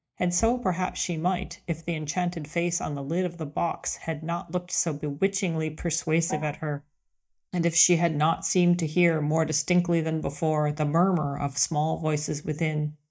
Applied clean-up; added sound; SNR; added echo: neural mask model DeepFilterNet 3.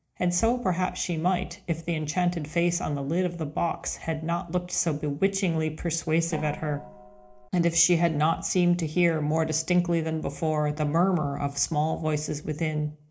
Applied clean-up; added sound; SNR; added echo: neural separator model SepFormer DNS4.